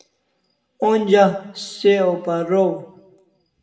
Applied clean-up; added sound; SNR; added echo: none; none; none; reverberation time 0.7 s.